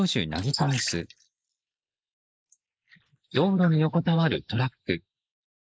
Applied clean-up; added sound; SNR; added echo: neural mask model Resemble Enhance denoiser.